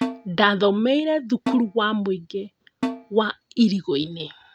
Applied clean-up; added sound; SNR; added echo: none; Snare drum; 10 dB; none.